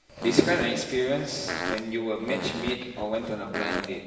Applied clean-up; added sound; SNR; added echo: none; Fart; 7 dB; reverberation time 1.2 s.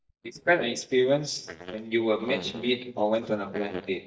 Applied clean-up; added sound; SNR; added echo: neural mask model DeepFilterNet 3.